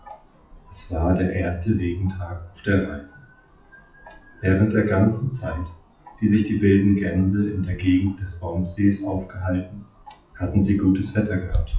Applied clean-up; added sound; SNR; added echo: classical method WPE with log-MMSE.